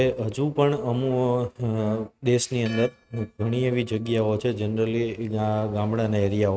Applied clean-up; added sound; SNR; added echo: neural mask model RNNoise.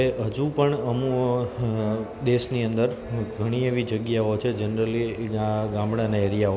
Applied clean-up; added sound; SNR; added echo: none; none; none; none.